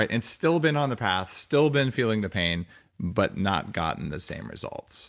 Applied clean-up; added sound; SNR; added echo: none; none; none; none.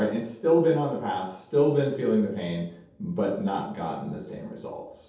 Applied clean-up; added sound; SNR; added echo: none; none; none; reverberation time 0.7 s.